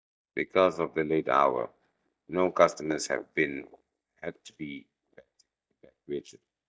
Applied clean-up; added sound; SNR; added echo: neural mask model DeepFilterNet 3.